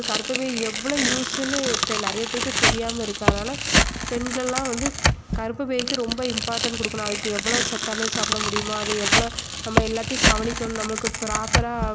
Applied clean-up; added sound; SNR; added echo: none; Tearing; -3 dB; none.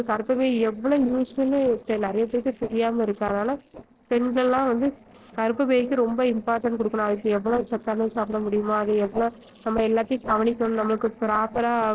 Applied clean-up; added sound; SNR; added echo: neural separator model SepFormer DNS4.